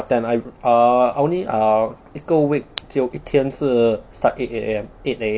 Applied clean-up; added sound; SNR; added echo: none; none; none; none.